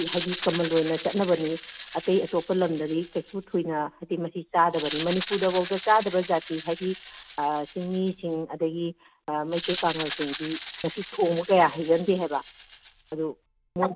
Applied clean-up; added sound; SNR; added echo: none; Rattle (instrument); 2 dB; none.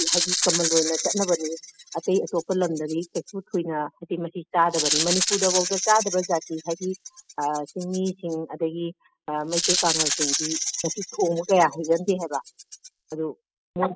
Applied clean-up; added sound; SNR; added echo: classical method spectral subtraction.